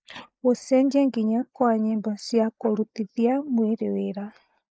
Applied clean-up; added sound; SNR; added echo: neural mask model Resemble Enhance denoiser.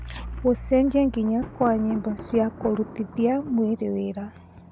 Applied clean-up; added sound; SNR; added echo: none; Thunder; 17 dB; none.